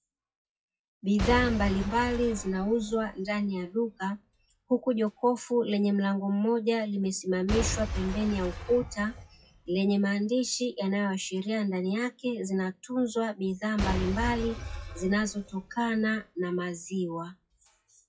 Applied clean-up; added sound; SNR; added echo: classical method WPE with log-MMSE.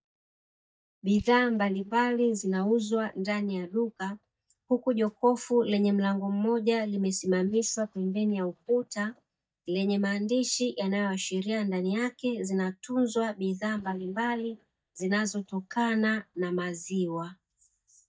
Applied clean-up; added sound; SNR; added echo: neural mask model DeepFilterNet 3.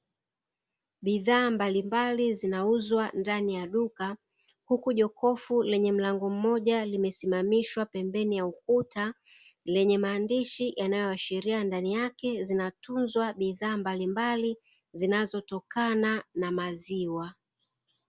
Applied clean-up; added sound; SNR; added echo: none; none; none; none.